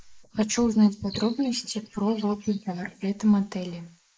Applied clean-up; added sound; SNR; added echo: neural mask model Resemble Enhance denoiser.